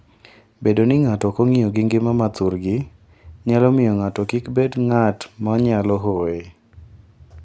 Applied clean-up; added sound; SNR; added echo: none; none; none; none.